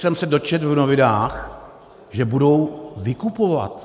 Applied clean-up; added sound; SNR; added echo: none; none; none; none.